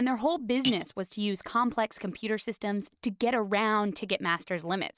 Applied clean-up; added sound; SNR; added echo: neural mask model RNNoise.